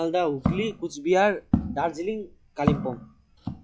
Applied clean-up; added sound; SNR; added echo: classical method log-MMSE.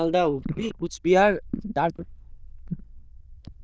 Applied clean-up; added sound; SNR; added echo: neural diffusion model UNIVERSE++.